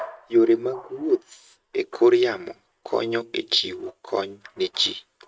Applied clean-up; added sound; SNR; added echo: neural mask model RNNoise.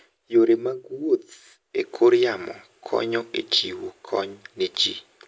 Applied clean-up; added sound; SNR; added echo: none; none; none; none.